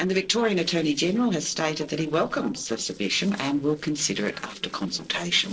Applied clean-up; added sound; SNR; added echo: neural separator model SepFormer DNS4.